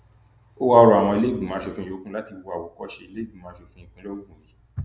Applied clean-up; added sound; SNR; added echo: none; none; none; none.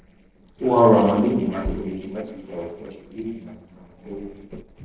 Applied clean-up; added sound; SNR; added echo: neural separator model SepFormer DNS4.